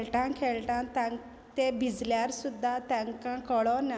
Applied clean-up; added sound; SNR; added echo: none; none; none; none.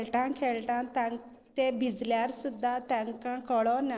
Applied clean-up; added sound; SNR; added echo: neural separator model SepFormer DNS4.